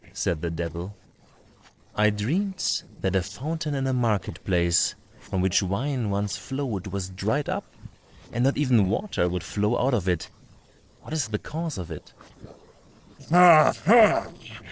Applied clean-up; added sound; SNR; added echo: neural separator model SepFormer DNS4.